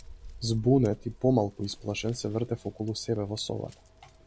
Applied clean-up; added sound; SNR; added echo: none; Scissors; 20 dB; none.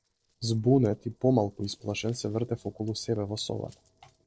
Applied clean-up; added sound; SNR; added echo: neural separator model SepFormer DNS4.